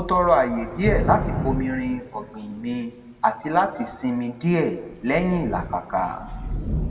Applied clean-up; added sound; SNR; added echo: none; Thunder / Rain; 6 dB; reverberation time 1.1 s.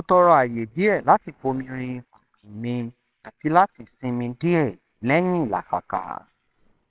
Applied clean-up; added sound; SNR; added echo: neural separator model SepFormer WHAMR!.